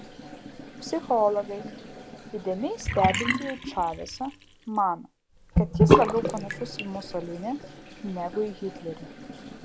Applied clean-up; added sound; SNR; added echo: none; Bathtub (filling or washing) / Sink (filling or washing); -1 dB; none.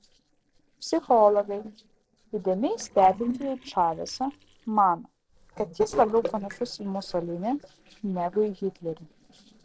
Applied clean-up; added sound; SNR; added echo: neural separator model SepFormer DNS4.